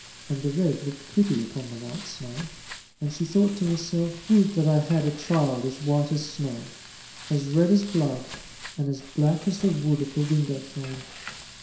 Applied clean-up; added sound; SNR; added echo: none; Frying (food); 17 dB; reverberation time 0.7 s.